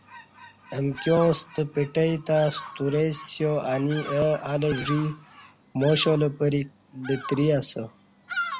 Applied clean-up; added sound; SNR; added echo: none; Bird vocalization, bird call, bird song; 14 dB; none.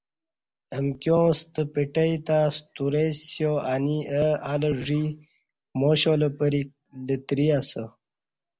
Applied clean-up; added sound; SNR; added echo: none; none; none; none.